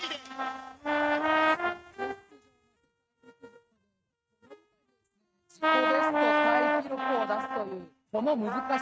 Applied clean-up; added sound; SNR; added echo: neural mask model RNNoise.